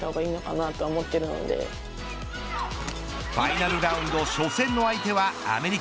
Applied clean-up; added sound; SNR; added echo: none; none; none; none.